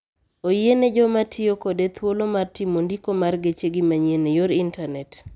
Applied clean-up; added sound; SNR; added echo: none; none; none; none.